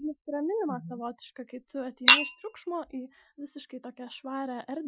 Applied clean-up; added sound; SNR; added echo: classical method Wiener filter.